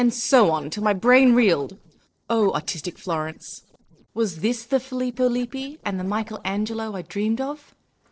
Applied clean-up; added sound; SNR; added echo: neural separator model SepFormer DNS4.